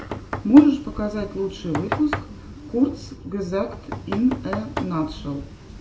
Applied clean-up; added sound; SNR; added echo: none; Knock; 11 dB; reverberation time 0.8 s.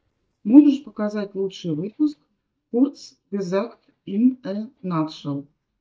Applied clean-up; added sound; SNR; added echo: neural mask model DeepFilterNet 3.